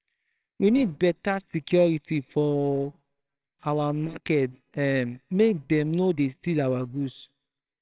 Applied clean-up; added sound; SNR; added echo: neural separator model SepFormer WHAMR!.